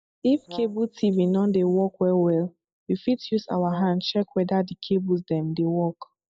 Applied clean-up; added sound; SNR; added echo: neural mask model DeepFilterNet 3.